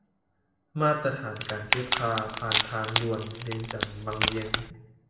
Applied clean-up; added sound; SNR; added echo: none; Wood; -1 dB; reverberation time 0.8 s.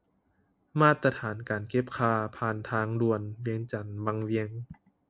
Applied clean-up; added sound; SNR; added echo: none; none; none; none.